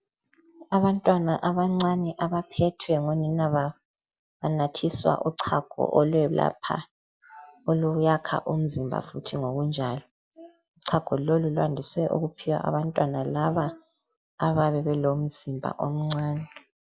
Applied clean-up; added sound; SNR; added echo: none; none; none; none.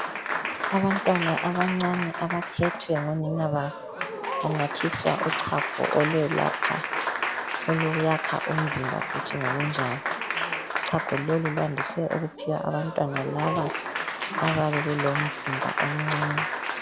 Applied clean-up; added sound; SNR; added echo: none; Applause; 2 dB; none.